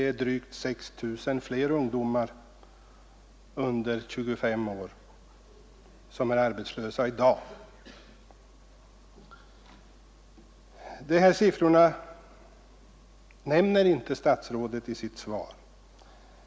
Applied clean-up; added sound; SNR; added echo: none; none; none; none.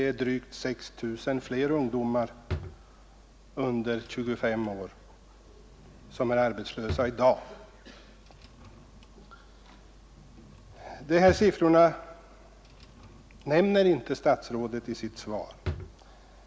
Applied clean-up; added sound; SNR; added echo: none; Drawer open or close; 16 dB; none.